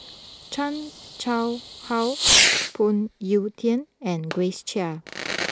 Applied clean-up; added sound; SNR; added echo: none; Fireworks; 0 dB; none.